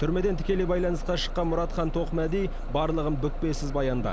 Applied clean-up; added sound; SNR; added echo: none; Bus; 3 dB; none.